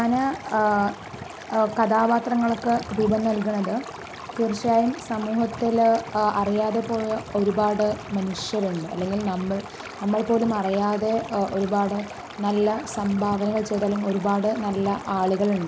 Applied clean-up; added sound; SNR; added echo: none; Stream; 16 dB; none.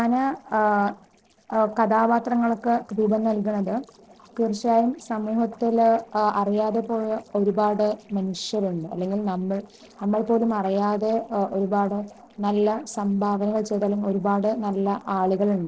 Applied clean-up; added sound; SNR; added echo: neural separator model SepFormer DNS4.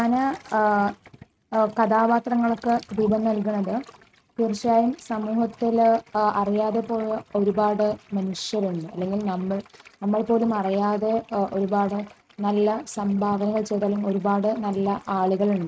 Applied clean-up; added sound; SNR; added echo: neural mask model RNNoise.